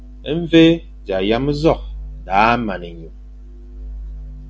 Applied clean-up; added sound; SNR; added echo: none; none; none; none.